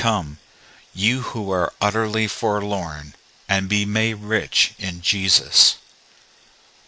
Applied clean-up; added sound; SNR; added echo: neural mask model Resemble Enhance denoiser.